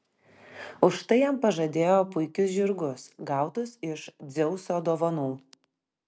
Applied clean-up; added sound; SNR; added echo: none; none; none; none.